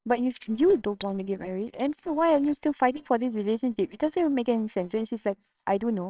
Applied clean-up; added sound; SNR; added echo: neural separator model SepFormer WHAMR!.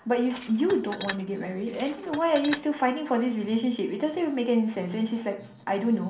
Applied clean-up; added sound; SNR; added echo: none; Tools; 13 dB; reverberation time 0.6 s.